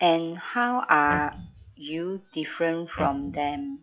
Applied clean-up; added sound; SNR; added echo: classical method log-MMSE.